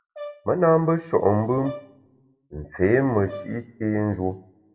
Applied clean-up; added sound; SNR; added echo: none; Brass instrument; 19 dB; reverberation time 0.5 s.